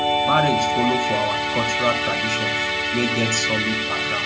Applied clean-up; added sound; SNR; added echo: none; Musical instrument; -3 dB; none.